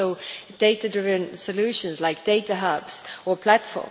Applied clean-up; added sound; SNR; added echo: none; none; none; none.